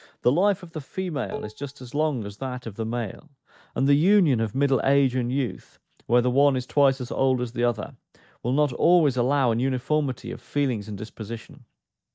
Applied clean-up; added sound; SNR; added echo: neural mask model DeepFilterNet 3.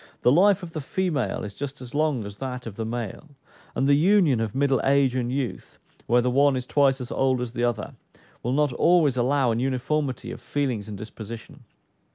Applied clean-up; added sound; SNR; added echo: none; none; none; none.